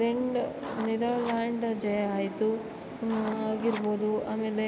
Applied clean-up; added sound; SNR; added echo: none; Writing; 13 dB; none.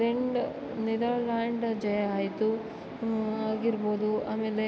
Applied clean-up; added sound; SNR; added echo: none; none; none; none.